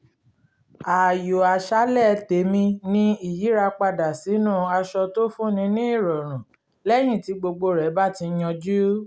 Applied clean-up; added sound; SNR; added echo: none; none; none; none.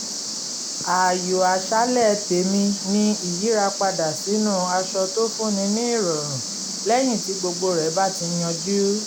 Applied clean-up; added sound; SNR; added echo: none; Cricket; 6 dB; none.